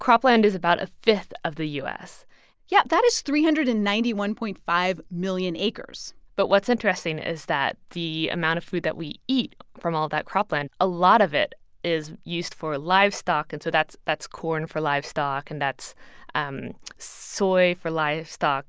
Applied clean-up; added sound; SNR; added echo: none; none; none; none.